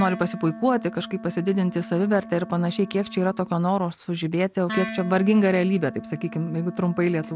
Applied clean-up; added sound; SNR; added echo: none; Wind instrument, woodwind instrument; 14 dB; none.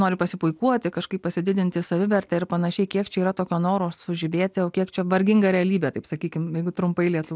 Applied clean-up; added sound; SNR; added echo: none; none; none; none.